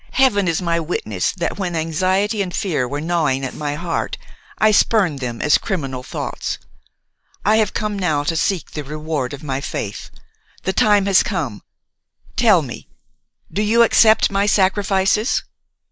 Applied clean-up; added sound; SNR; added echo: neural mask model Resemble Enhance denoiser.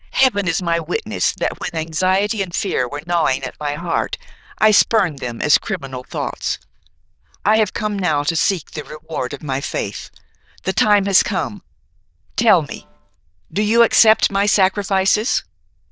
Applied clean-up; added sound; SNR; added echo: neural diffusion model UNIVERSE++.